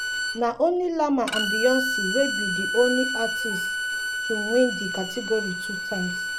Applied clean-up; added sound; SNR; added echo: none; Bowed string instrument; 2 dB; none.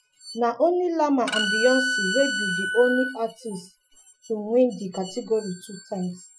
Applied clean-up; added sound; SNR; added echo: classical method Wiener filter.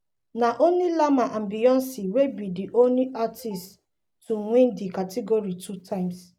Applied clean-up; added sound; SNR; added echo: none; none; none; none.